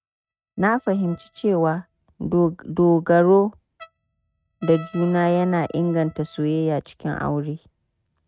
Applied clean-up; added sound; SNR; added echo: neural mask model RNNoise.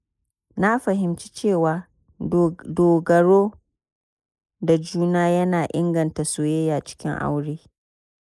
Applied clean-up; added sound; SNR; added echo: neural mask model Resemble Enhance denoiser.